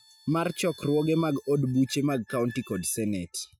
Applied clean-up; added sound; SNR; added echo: classical method Wiener filter.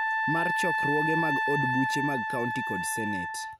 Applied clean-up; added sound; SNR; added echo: none; Wind instrument, woodwind instrument; -3 dB; none.